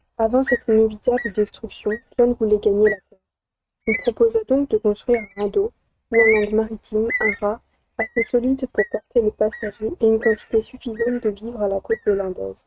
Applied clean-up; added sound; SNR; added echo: neural mask model RNNoise.